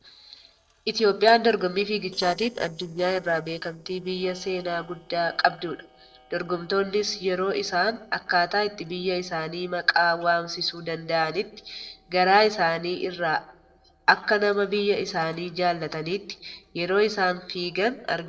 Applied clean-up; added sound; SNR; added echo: neural separator model SepFormer DNS4.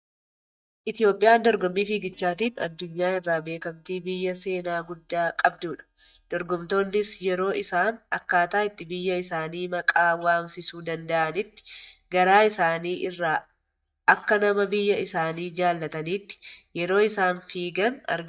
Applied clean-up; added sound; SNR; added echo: neural mask model DeepFilterNet 3.